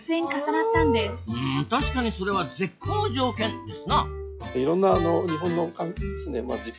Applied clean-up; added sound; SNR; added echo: classical method log-MMSE.